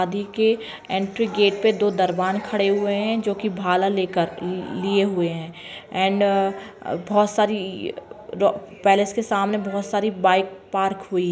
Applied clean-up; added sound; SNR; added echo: none; none; none; none.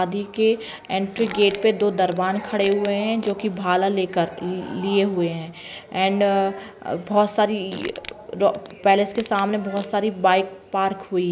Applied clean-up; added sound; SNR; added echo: none; Fart; 17 dB; none.